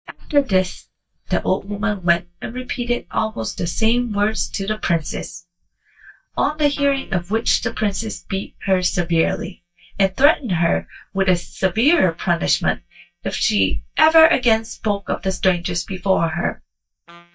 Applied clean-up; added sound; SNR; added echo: neural mask model DeepFilterNet 3.